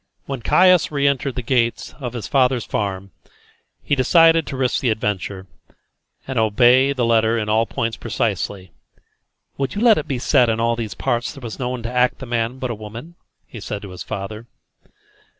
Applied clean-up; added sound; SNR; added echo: none; none; none; none.